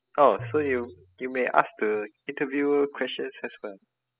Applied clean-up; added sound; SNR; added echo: classical method spectral subtraction.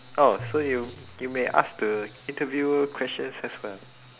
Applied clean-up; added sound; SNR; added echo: none; Tabla; 19 dB; none.